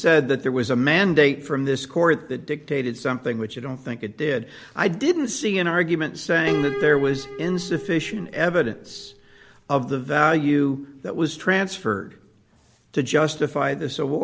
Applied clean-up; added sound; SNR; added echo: none; Piano; 11 dB; none.